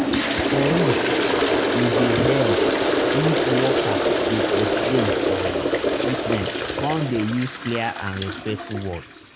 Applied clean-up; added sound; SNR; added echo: none; Toilet flush; -5 dB; none.